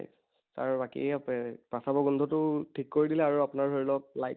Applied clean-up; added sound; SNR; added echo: none; none; none; none.